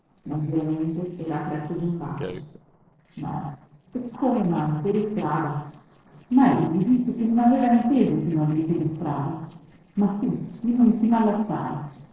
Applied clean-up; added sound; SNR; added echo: neural separator model SepFormer DNS4.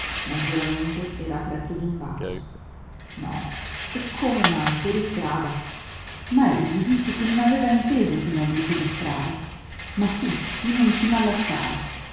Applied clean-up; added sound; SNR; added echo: none; Rattle; 5 dB; reverberation time 1.1 s.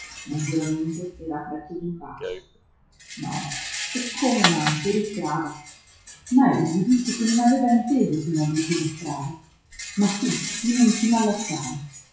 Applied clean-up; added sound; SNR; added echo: classical method WPE with log-MMSE.